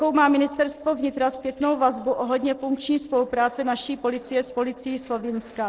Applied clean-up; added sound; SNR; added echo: neural separator model SepFormer DNS4.